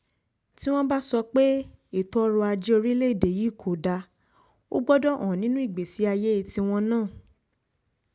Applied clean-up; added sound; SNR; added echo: none; none; none; none.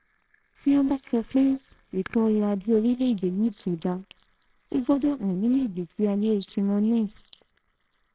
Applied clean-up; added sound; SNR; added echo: neural separator model SepFormer WHAMR!.